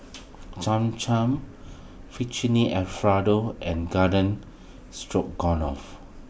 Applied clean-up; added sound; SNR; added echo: none; none; none; none.